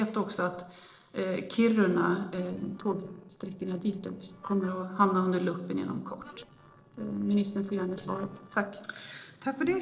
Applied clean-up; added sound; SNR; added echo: neural separator model SepFormer DNS4.